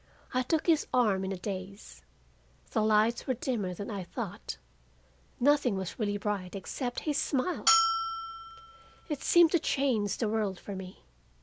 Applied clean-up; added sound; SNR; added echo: none; Bell; 1 dB; none.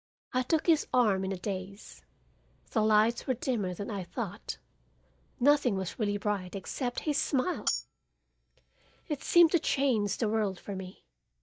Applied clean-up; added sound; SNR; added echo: neural mask model DeepFilterNet 3.